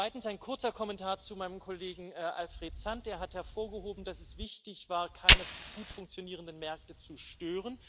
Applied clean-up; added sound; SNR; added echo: none; Fire; -5 dB; none.